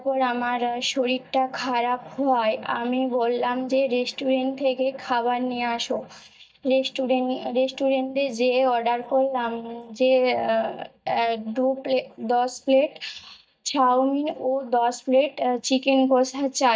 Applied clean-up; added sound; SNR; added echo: neural mask model DeepFilterNet 3.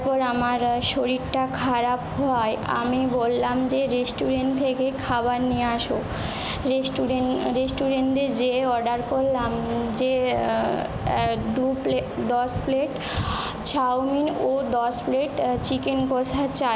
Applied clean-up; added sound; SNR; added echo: none; none; none; none.